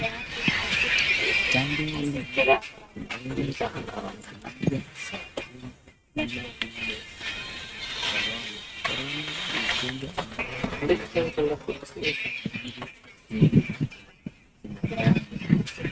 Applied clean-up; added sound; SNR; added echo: neural mask model RNNoise.